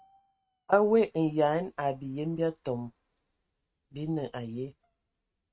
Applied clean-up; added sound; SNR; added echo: neural mask model RNNoise.